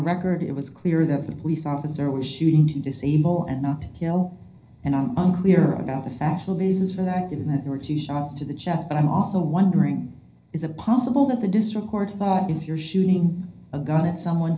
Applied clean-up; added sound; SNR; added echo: none; none; none; reverberation time 0.5 s.